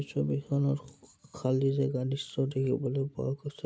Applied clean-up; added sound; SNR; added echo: none; none; none; none.